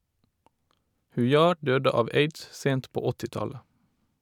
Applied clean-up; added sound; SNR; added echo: none; none; none; none.